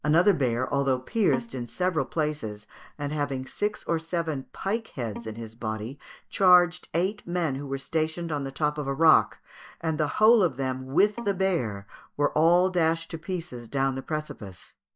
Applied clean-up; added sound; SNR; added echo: neural mask model DeepFilterNet 3.